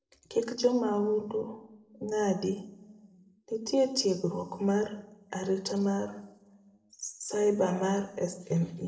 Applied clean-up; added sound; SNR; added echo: neural separator model SepFormer DNS4.